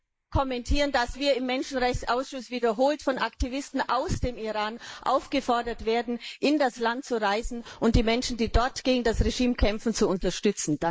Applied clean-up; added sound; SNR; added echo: neural mask model Resemble Enhance denoiser.